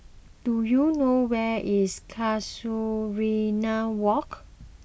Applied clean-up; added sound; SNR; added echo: none; none; none; none.